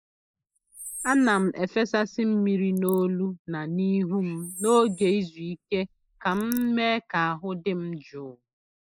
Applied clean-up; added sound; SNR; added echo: neural mask model Resemble Enhance denoiser.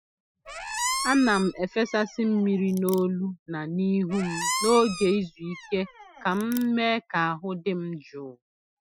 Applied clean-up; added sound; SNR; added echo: classical method Wiener filter.